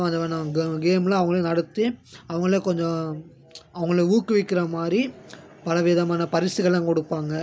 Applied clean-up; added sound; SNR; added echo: none; none; none; none.